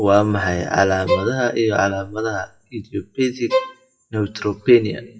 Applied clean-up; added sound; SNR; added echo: classical method WPE with log-MMSE.